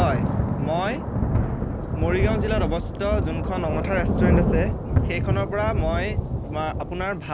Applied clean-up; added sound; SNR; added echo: none; Thunder / Rain; -4 dB; none.